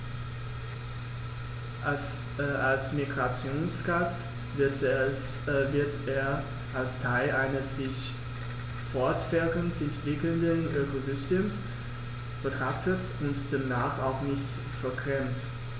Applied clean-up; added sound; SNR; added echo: none; none; none; none.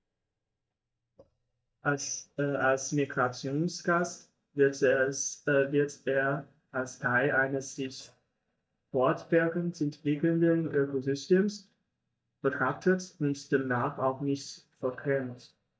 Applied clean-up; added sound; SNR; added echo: neural mask model DeepFilterNet 3.